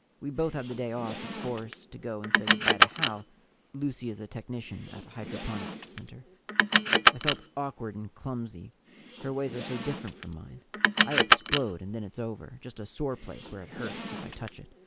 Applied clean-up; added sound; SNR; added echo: none; Car; -5 dB; none.